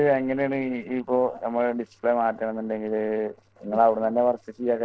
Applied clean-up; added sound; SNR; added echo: neural separator model SepFormer DNS4.